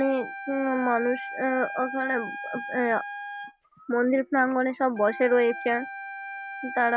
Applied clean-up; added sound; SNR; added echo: none; Wind instrument, woodwind instrument; 11 dB; none.